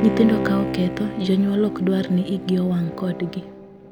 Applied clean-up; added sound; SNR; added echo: none; Bowed string instrument; 7 dB; none.